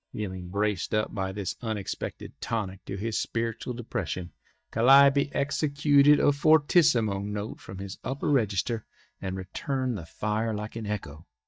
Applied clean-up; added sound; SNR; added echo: neural mask model DeepFilterNet 3.